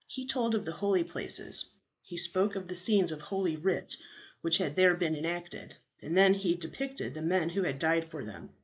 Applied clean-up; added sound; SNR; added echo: neural mask model Resemble Enhance denoiser.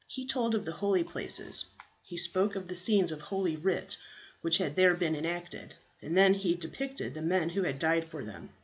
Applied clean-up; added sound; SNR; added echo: none; none; none; none.